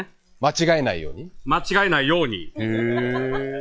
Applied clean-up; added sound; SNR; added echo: classical method log-MMSE.